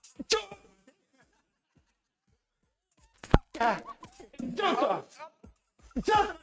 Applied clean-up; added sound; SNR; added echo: neural mask model RNNoise.